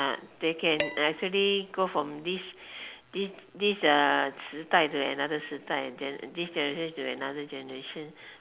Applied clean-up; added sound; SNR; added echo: none; Dishes, pots, and pans; 12 dB; none.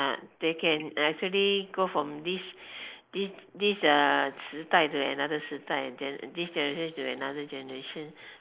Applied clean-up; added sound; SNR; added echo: neural mask model Resemble Enhance denoiser.